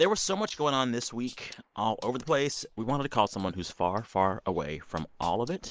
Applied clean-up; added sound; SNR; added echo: neural mask model Resemble Enhance denoiser.